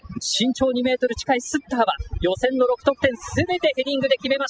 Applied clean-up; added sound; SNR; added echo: classical method spectral subtraction.